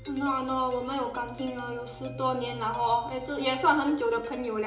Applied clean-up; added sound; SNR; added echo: none; Doorbell; 17 dB; reverberation time 1.0 s.